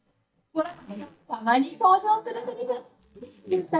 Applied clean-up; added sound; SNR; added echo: neural mask model DeepFilterNet 3.